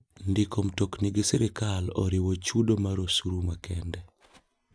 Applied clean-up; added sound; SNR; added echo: none; none; none; none.